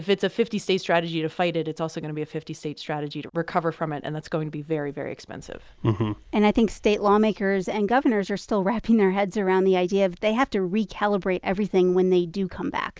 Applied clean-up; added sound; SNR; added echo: none; none; none; none.